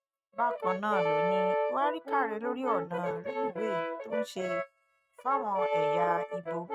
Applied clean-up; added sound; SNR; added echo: neural mask model RNNoise.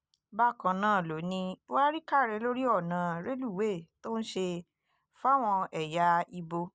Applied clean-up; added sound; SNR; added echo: none; none; none; none.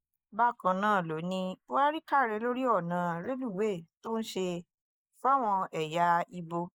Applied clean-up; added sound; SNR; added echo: neural mask model Resemble Enhance denoiser.